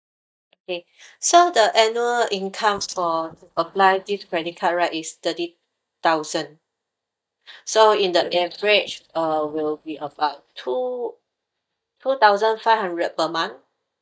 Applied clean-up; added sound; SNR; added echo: neural mask model DeepFilterNet 3.